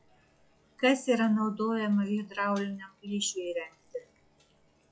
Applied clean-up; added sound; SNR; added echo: classical method log-MMSE.